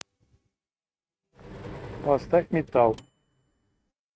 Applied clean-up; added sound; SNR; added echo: neural mask model RNNoise.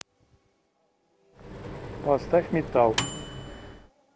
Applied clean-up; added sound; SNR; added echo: none; Microwave oven; 7 dB; none.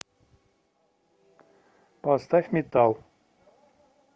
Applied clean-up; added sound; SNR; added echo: none; none; none; none.